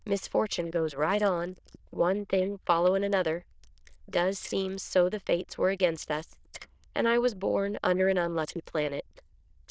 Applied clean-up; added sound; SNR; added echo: neural diffusion model UNIVERSE++.